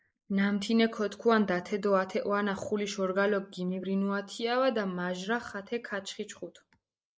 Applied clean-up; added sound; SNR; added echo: neural mask model Resemble Enhance denoiser.